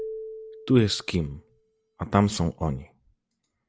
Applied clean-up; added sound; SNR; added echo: none; Marimba, xylophone; 16 dB; none.